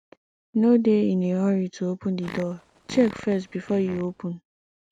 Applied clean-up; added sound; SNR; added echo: none; Fart; 16 dB; none.